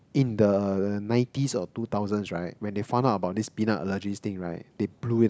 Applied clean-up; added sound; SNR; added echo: none; none; none; none.